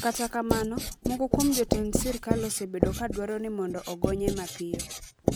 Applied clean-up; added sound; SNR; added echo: none; Writing; 0 dB; none.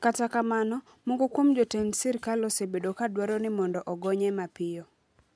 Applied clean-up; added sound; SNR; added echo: none; none; none; none.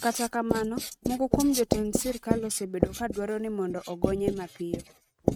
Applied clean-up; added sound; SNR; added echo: neural mask model RNNoise.